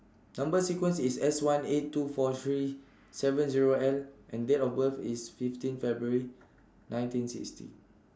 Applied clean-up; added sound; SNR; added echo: none; none; none; none.